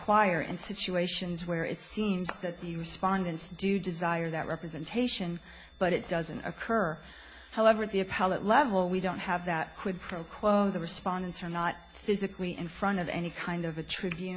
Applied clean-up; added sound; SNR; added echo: none; Tambourine; 15 dB; none.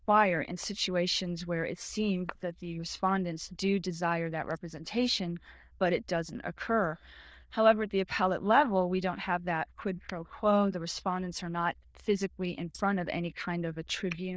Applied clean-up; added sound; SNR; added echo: neural diffusion model UNIVERSE++.